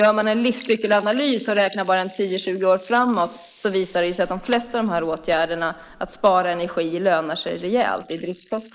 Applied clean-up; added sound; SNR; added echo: neural mask model Resemble Enhance denoiser.